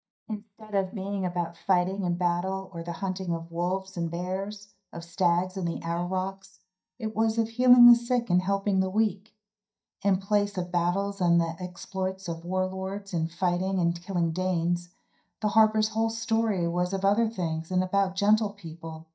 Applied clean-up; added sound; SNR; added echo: neural mask model DeepFilterNet 3.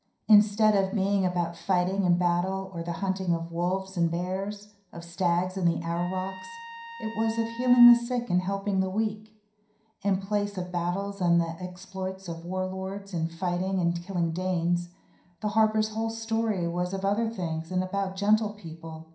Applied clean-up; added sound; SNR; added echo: none; Trumpet; 17 dB; reverberation time 0.5 s.